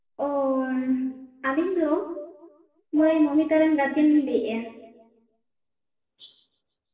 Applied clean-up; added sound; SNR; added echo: neural separator model SepFormer DNS4.